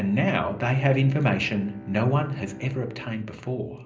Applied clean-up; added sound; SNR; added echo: none; Bowed string instrument; 18 dB; reverberation time 0.5 s.